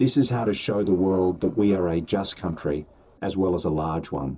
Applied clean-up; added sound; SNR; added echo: neural separator model SepFormer DNS4.